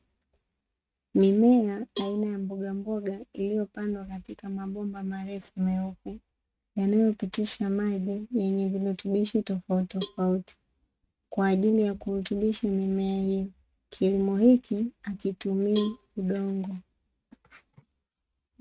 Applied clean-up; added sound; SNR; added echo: neural mask model RNNoise.